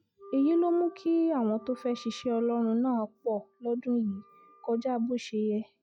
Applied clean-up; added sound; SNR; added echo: classical method log-MMSE.